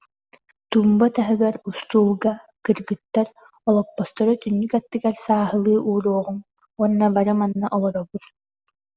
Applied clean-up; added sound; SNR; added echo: none; none; none; none.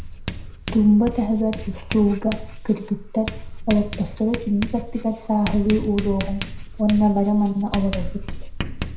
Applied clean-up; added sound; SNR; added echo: none; Writing; 8 dB; reverberation time 0.4 s.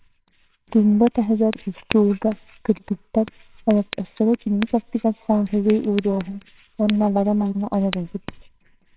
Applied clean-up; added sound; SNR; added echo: neural separator model SepFormer WHAMR!.